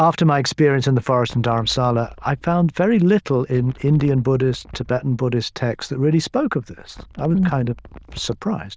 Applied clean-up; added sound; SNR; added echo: neural diffusion model UNIVERSE++.